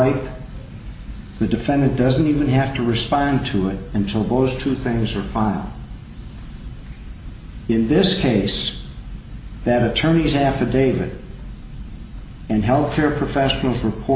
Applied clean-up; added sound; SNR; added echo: none; none; none; none.